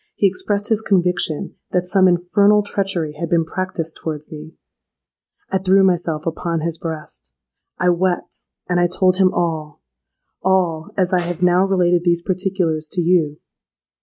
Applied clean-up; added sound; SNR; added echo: neural mask model RNNoise.